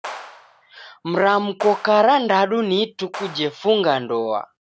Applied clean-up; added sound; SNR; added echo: none; Clapping; 19 dB; none.